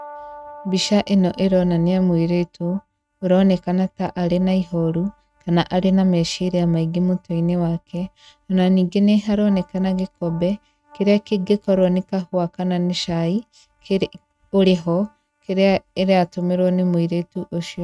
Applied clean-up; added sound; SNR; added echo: neural mask model RNNoise.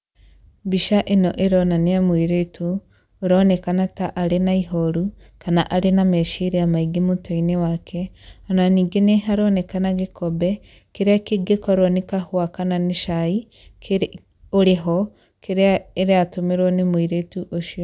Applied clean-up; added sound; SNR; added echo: none; none; none; none.